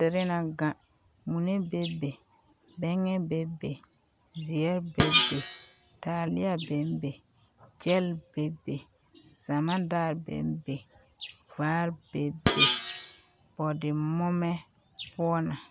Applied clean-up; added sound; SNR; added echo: none; Screech; -1 dB; none.